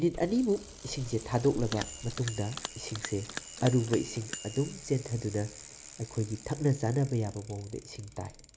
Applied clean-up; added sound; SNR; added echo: none; Bell + Bicycle; 12 dB; none.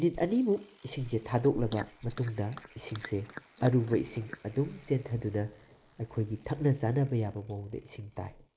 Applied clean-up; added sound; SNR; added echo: neural mask model Resemble Enhance denoiser.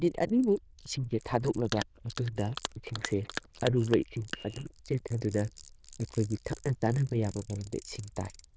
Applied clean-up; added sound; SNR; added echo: neural diffusion model UNIVERSE++.